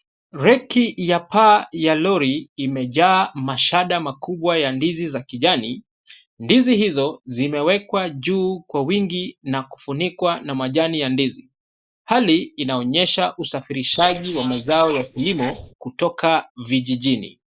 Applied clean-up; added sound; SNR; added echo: neural mask model Resemble Enhance denoiser.